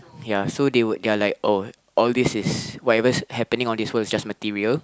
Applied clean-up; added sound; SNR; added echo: none; none; none; none.